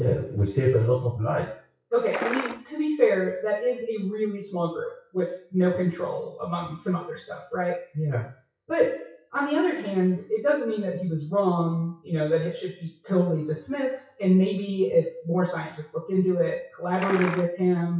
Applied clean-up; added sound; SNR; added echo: classical method WPE with log-MMSE.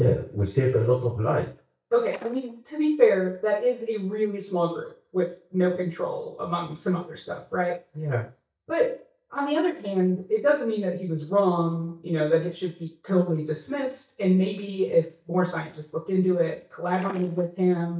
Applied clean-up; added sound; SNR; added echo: neural mask model DeepFilterNet 3.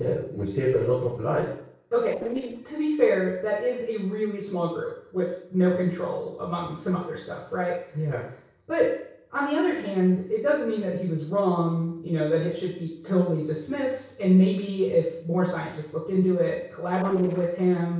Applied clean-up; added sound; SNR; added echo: neural separator model SepFormer DNS4.